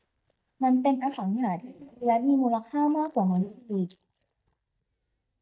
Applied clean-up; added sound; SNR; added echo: neural mask model DeepFilterNet 3.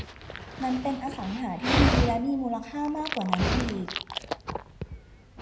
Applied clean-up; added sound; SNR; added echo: none; Dog; -1 dB; reverberation time 0.8 s.